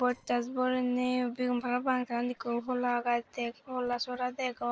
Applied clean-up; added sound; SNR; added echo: neural separator model SepFormer DNS4.